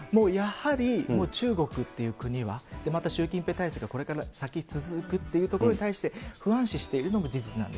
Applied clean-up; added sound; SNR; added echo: none; Wind chime; 4 dB; none.